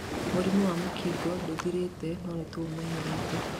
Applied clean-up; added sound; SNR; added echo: none; Waves, surf; 3 dB; none.